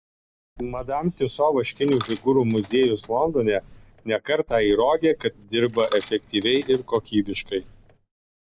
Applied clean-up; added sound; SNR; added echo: none; Coin (dropping); 18 dB; none.